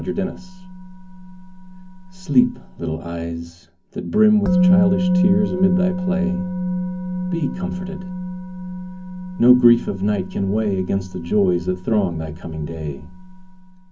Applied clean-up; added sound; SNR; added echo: none; Musical instrument; 2 dB; reverberation time 0.3 s.